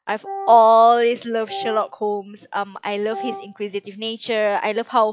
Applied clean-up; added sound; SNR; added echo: classical method log-MMSE.